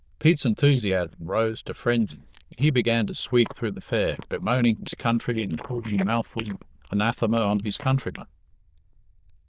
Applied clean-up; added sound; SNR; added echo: neural diffusion model UNIVERSE++.